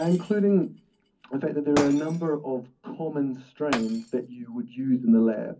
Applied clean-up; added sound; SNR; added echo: none; Shatter; 13 dB; reverberation time 0.4 s.